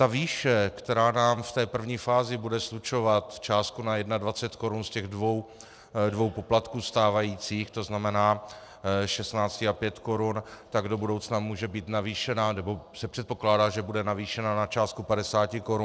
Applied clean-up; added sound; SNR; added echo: none; none; none; none.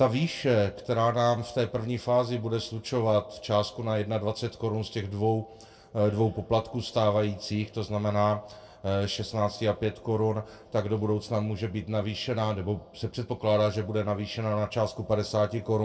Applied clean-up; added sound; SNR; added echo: none; none; none; reverberation time 0.2 s.